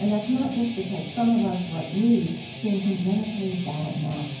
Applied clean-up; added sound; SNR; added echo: none; Guitar; 11 dB; reverberation time 0.9 s.